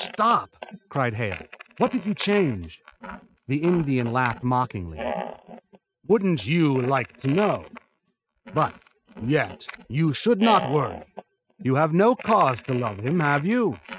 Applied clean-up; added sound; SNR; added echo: neural mask model RNNoise.